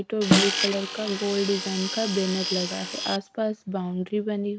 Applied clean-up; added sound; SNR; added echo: none; Snare drum + Tools; 0 dB; none.